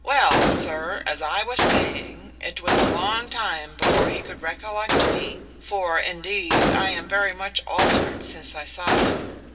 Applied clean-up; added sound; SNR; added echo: none; Gunshot, gunfire; -2 dB; reverberation time 0.1 s.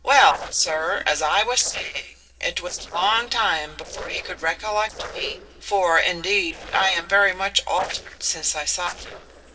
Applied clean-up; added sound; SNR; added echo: neural separator model SepFormer DNS4.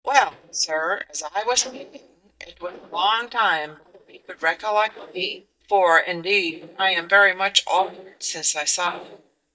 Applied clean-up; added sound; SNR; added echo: neural mask model DeepFilterNet 3.